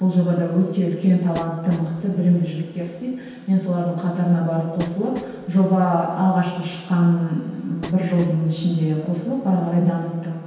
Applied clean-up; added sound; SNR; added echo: none; Train; 20 dB; reverberation time 1.2 s.